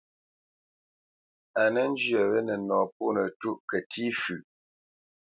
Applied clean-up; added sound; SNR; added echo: none; none; none; none.